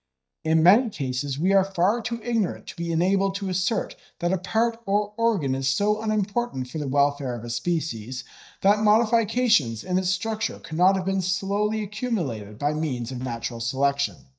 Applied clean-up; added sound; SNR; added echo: neural mask model DeepFilterNet 3.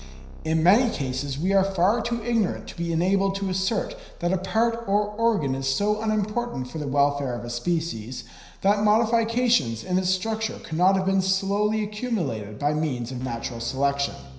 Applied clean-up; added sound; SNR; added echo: none; Keyboard (musical); 19 dB; reverberation time 0.9 s.